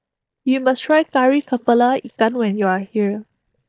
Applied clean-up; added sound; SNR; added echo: neural mask model DeepFilterNet 3.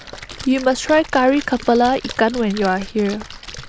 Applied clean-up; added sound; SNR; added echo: none; Splash, splatter; 16 dB; none.